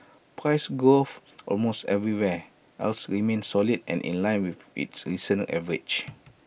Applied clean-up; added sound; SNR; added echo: none; none; none; none.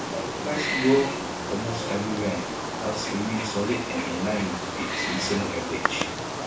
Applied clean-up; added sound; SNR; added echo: none; Wild animals; 1 dB; reverberation time 0.3 s.